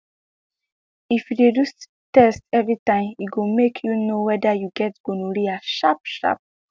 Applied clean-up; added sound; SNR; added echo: none; none; none; none.